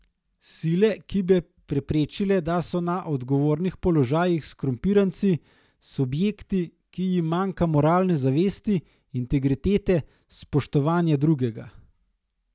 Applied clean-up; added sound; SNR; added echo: none; none; none; none.